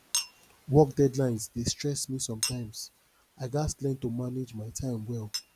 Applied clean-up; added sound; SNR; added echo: none; Chink, clink; 11 dB; none.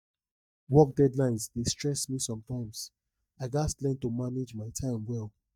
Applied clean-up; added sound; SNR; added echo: neural mask model DeepFilterNet 3.